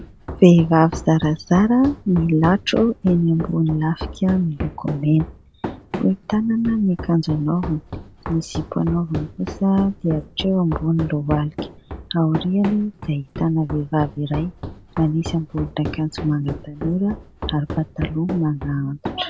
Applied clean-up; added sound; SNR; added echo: none; Run; 12 dB; none.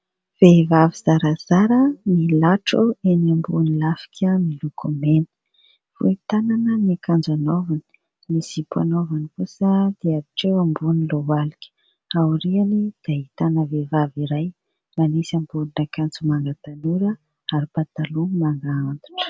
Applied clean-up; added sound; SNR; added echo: none; none; none; none.